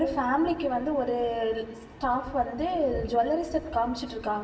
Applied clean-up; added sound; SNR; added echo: none; Thunder; 17 dB; reverberation time 1.0 s.